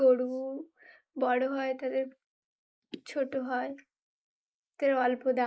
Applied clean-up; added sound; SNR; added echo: neural mask model Resemble Enhance denoiser.